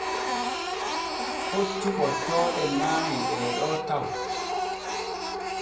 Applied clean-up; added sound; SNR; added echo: none; Printer; -1 dB; reverberation time 0.7 s.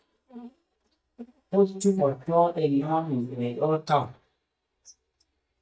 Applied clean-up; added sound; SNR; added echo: neural mask model DeepFilterNet 3.